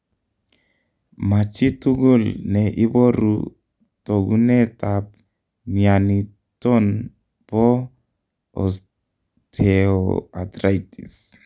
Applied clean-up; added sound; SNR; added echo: none; none; none; none.